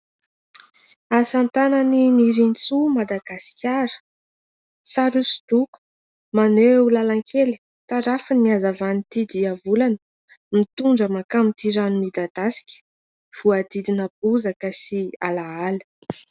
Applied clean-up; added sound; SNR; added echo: none; none; none; none.